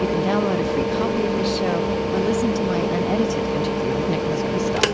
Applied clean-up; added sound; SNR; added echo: none; Mechanical fan; -4 dB; none.